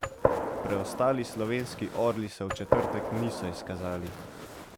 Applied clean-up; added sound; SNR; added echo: none; Gunshot, gunfire; 1 dB; none.